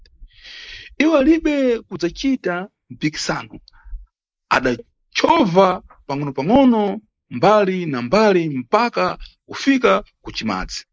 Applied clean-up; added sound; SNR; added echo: neural mask model Resemble Enhance denoiser.